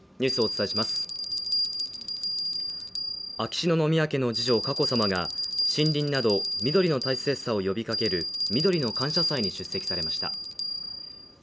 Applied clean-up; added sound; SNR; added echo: none; Bell; 3 dB; none.